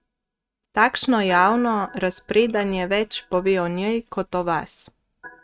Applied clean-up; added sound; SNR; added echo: neural mask model RNNoise.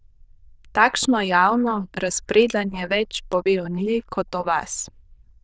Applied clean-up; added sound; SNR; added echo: neural diffusion model UNIVERSE++.